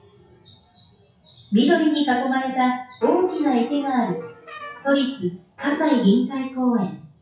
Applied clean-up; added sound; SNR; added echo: classical method WPE with log-MMSE.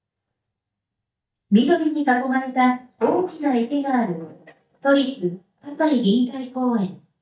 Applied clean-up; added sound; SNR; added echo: neural mask model DeepFilterNet 3.